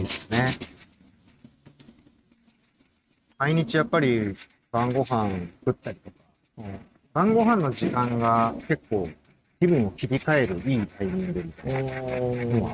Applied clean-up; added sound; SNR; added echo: neural mask model RNNoise.